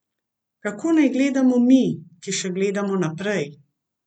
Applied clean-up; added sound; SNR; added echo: none; none; none; none.